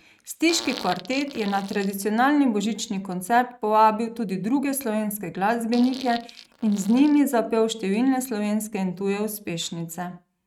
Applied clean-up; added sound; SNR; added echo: neural mask model RNNoise.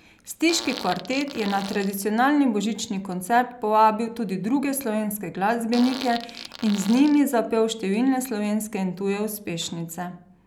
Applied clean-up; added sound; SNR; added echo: none; Fart; 14 dB; none.